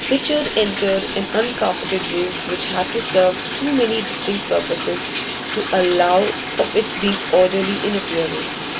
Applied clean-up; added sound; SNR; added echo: none; Bathtub (filling or washing); 4 dB; none.